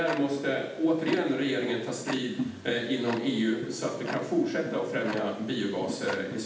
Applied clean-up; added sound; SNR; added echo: none; Tick-tock; 11 dB; reverberation time 0.8 s.